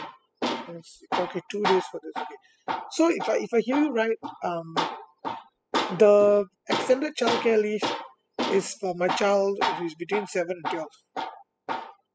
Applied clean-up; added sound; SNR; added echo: classical method spectral subtraction.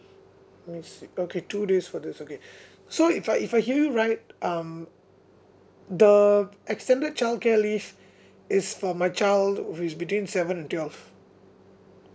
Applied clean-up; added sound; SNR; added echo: none; none; none; none.